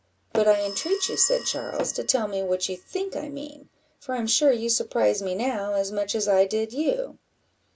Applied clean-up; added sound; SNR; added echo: none; Telephone + Tap / Hammer; 14 dB; none.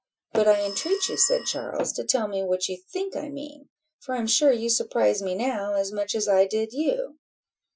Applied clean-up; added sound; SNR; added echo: classical method Wiener filter.